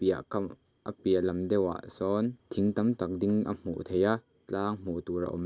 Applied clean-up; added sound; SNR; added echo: none; none; none; none.